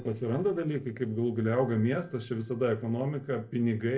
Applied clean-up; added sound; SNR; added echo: neural separator model SepFormer DNS4.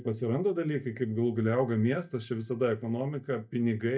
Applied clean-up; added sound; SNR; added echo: neural mask model DeepFilterNet 3.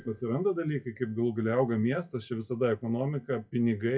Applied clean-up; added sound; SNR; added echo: classical method WPE with log-MMSE.